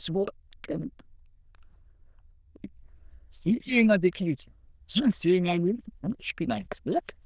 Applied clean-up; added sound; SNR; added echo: neural diffusion model UNIVERSE++.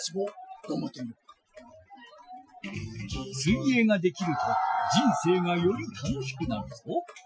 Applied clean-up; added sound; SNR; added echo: classical method Wiener filter.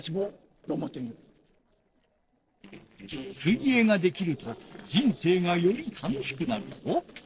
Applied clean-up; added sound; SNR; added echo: neural separator model SepFormer DNS4.